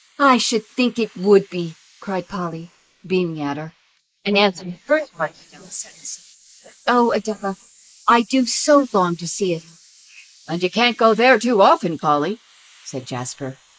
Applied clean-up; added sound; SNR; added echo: neural mask model Resemble Enhance denoiser.